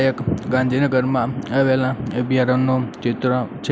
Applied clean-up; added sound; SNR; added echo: none; none; none; none.